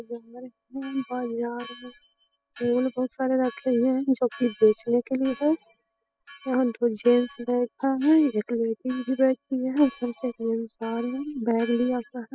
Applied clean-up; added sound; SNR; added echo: classical method spectral subtraction.